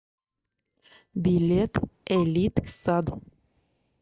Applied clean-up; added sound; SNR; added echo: neural mask model DeepFilterNet 3.